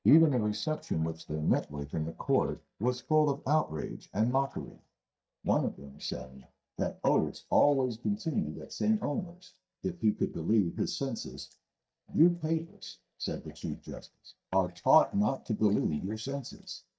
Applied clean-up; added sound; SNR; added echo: neural mask model DeepFilterNet 3.